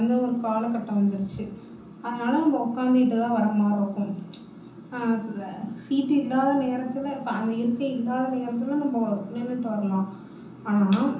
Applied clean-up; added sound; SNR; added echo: none; none; none; reverberation time 0.6 s.